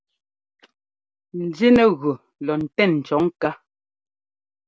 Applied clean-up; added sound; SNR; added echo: none; none; none; none.